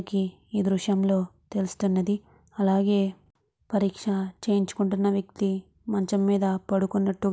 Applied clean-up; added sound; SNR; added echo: none; none; none; none.